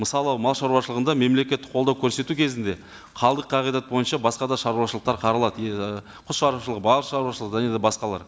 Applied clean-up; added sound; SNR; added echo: none; none; none; none.